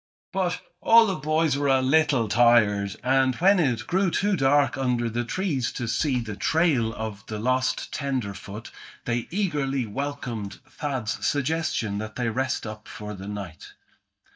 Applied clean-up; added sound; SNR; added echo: neural mask model DeepFilterNet 3.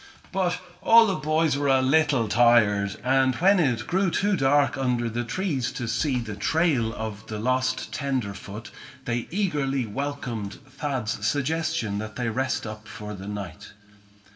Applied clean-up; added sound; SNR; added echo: none; Fireworks; 18 dB; reverberation time 2.1 s.